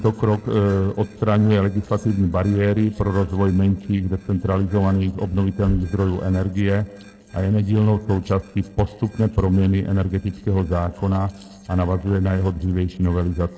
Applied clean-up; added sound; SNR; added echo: neural separator model SepFormer DNS4.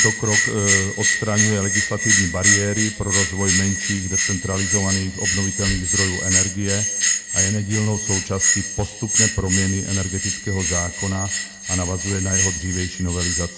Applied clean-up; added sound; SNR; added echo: none; Bell; -2 dB; none.